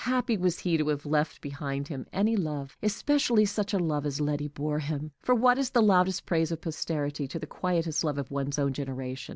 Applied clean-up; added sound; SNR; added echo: none; none; none; none.